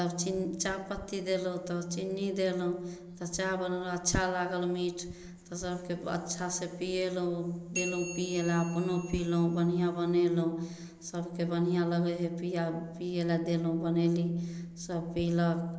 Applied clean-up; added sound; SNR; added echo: none; Bell; 13 dB; none.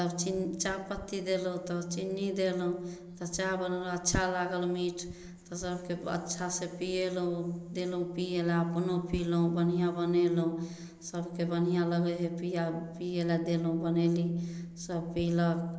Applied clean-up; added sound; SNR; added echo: none; none; none; none.